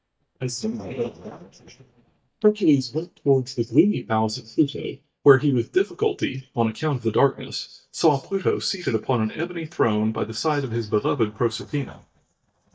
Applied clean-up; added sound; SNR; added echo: neural mask model DeepFilterNet 3.